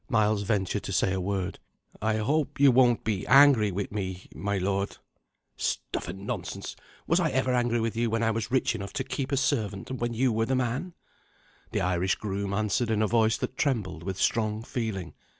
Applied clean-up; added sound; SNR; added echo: none; none; none; none.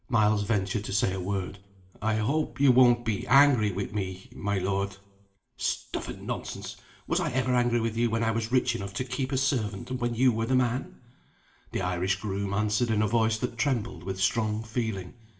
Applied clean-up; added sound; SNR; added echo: none; none; none; reverberation time 0.5 s.